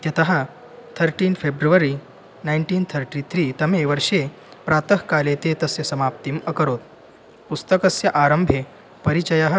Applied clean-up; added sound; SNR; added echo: none; none; none; none.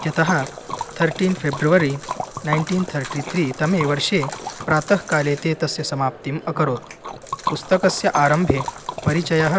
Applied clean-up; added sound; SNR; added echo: none; Liquid; 11 dB; none.